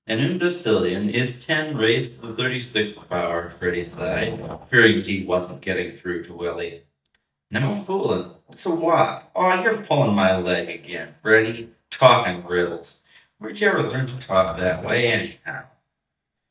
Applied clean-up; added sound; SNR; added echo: neural mask model DeepFilterNet 3.